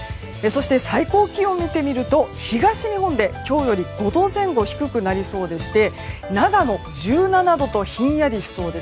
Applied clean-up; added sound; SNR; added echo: none; none; none; none.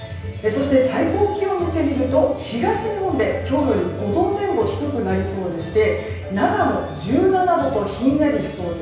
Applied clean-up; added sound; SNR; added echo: none; none; none; reverberation time 0.9 s.